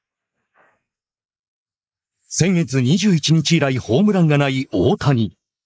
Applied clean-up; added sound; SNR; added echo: neural mask model Resemble Enhance denoiser.